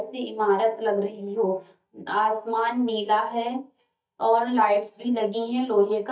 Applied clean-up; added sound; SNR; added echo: neural mask model DeepFilterNet 3.